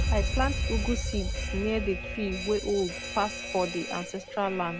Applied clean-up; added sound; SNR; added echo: none; Alarm; 1 dB; none.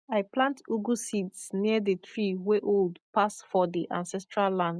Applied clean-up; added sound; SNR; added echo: none; none; none; none.